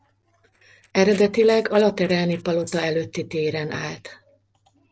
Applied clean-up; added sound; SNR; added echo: neural separator model SepFormer DNS4.